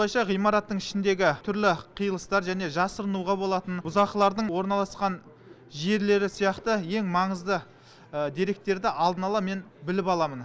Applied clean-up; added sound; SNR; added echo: none; none; none; none.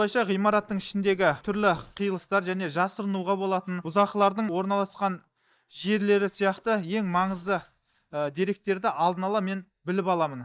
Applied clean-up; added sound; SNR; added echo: neural mask model DeepFilterNet 3.